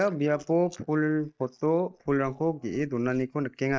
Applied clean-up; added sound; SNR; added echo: neural mask model DeepFilterNet 3.